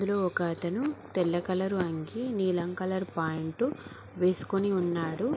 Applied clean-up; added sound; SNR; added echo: none; none; none; none.